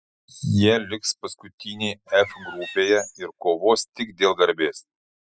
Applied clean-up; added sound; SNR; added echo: classical method spectral subtraction.